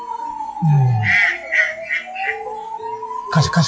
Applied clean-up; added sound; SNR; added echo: classical method log-MMSE.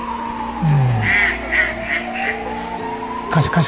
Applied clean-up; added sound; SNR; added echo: none; Bird / Fowl; 1 dB; none.